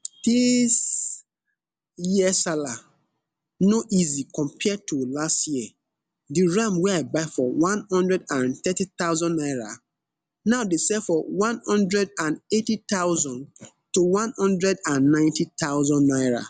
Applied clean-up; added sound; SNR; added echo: none; none; none; none.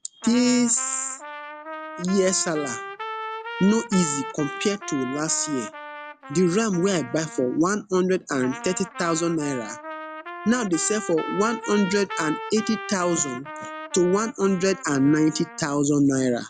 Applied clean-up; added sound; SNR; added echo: none; Trumpet; 12 dB; none.